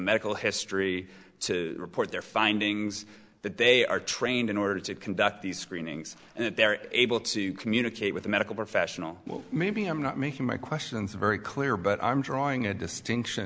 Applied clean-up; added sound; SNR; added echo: none; none; none; none.